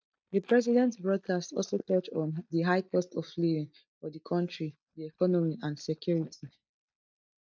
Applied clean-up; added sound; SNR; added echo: neural mask model DeepFilterNet 3.